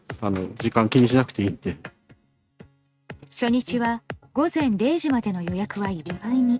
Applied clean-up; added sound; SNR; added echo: neural mask model RNNoise.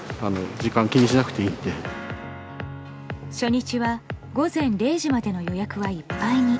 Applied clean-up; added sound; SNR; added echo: none; none; none; none.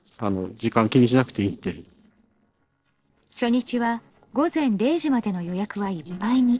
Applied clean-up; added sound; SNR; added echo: neural separator model SepFormer DNS4.